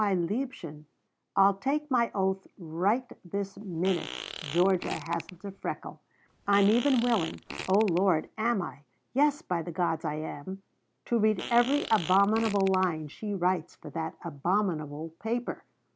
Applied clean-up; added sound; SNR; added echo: none; Fart; 12 dB; none.